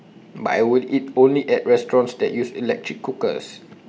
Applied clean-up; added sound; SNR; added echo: none; none; none; none.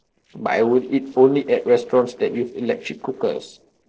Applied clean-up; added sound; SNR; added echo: neural separator model SepFormer DNS4.